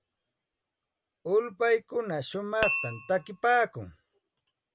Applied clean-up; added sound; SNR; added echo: none; Glass; 1 dB; none.